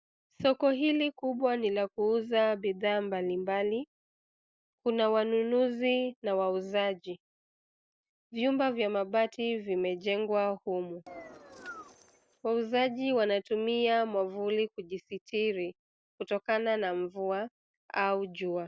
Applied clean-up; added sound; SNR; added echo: none; Engine; 17 dB; none.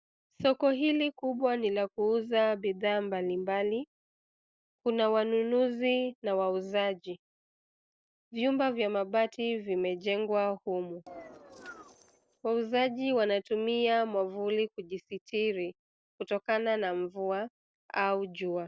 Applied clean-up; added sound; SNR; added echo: neural separator model SepFormer DNS4.